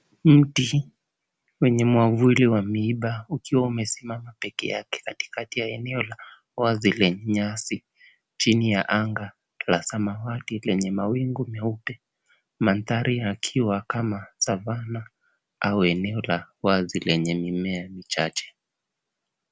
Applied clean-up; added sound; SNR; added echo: none; none; none; none.